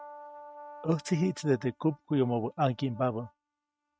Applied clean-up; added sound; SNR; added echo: neural mask model RNNoise.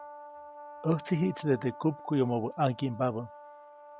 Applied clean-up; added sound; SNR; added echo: none; Brass instrument; 16 dB; none.